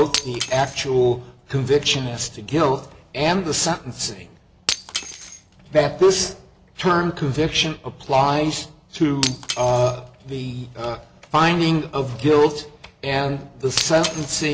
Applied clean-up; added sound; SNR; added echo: none; Shatter; 13 dB; none.